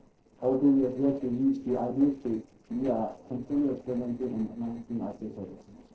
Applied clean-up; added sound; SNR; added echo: neural separator model SepFormer DNS4.